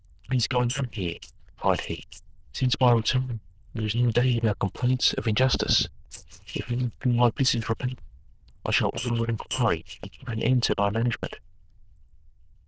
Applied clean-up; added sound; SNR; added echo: neural diffusion model UNIVERSE++.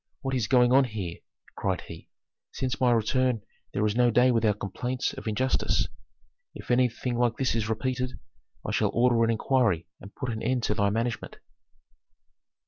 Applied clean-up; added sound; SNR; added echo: none; none; none; none.